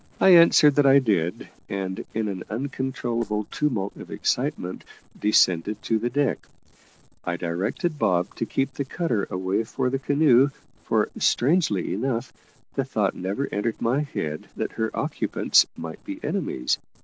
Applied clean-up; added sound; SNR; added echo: neural separator model SepFormer DNS4.